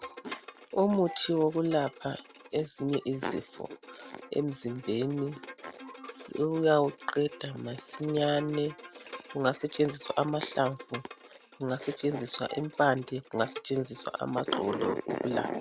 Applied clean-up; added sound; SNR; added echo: none; Bowed string instrument; 17 dB; none.